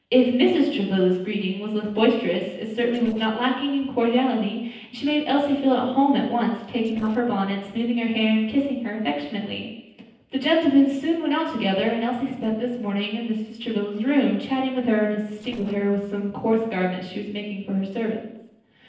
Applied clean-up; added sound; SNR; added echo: neural separator model SepFormer DNS4.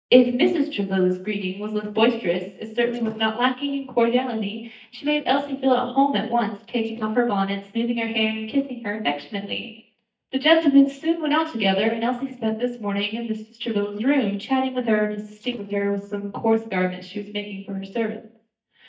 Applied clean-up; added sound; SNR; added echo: neural mask model DeepFilterNet 3.